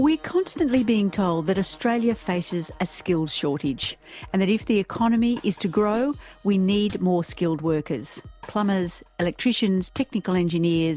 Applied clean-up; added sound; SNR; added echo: none; none; none; none.